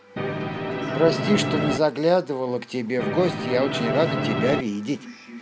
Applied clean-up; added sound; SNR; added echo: none; Musical instrument; 1 dB; none.